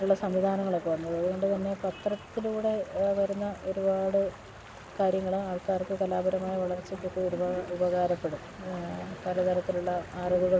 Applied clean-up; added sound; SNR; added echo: none; Stream; 20 dB; none.